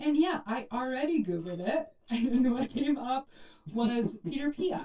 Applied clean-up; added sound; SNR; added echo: neural separator model SepFormer DNS4.